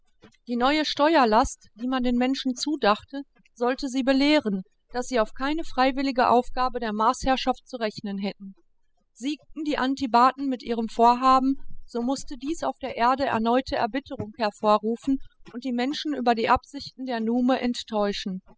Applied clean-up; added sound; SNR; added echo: classical method spectral subtraction.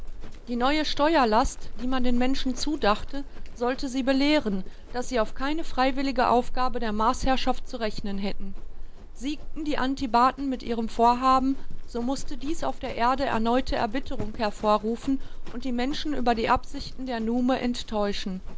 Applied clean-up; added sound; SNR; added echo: none; Livestock, farm animals, working animals; 3 dB; none.